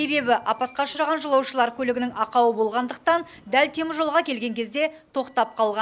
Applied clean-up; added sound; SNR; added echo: none; none; none; none.